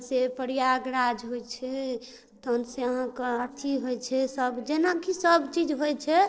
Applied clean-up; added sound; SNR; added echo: neural separator model SepFormer DNS4.